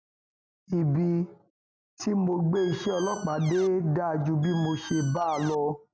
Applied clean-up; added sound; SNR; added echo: none; Squeak; 16 dB; none.